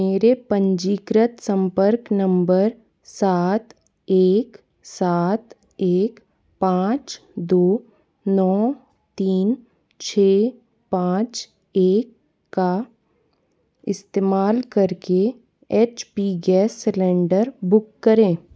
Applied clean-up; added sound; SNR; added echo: none; none; none; none.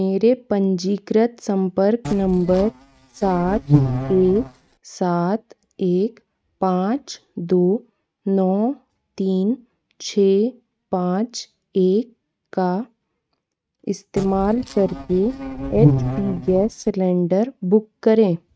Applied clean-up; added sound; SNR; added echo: neural mask model RNNoise.